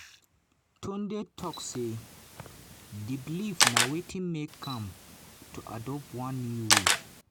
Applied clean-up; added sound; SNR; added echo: none; Camera; -5 dB; none.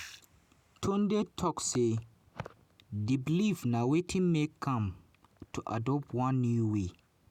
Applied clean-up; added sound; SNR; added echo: none; none; none; none.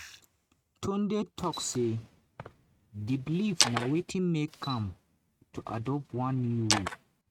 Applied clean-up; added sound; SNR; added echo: neural mask model RNNoise.